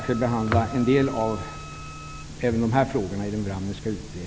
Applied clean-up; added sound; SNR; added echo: none; Wind instrument, woodwind instrument; 18 dB; none.